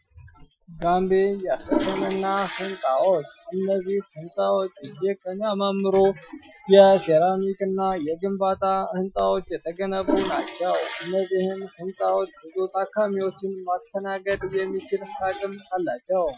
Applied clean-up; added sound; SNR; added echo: classical method Wiener filter.